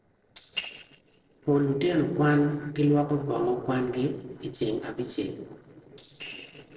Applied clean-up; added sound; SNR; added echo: neural separator model SepFormer DNS4.